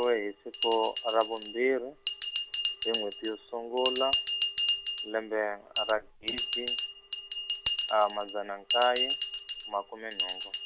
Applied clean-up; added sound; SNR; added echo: none; Bell; 2 dB; none.